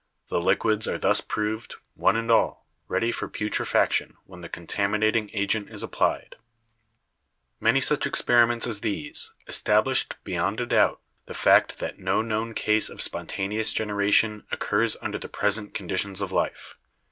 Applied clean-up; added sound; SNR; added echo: none; none; none; none.